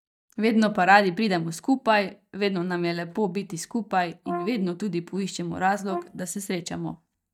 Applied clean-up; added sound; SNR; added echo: neural mask model DeepFilterNet 3.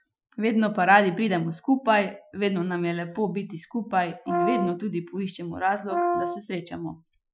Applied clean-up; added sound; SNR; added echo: classical method Wiener filter.